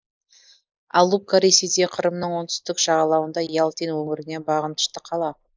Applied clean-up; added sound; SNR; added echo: neural mask model Resemble Enhance denoiser.